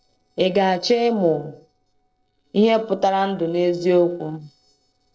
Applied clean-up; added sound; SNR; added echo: neural separator model SepFormer DNS4.